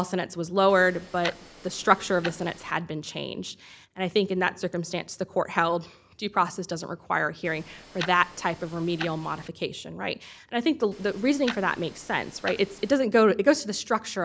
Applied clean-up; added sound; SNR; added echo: none; Tick-tock; 14 dB; none.